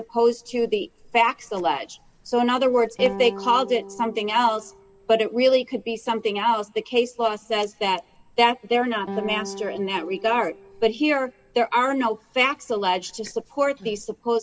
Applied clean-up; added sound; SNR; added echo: none; Guitar; 15 dB; none.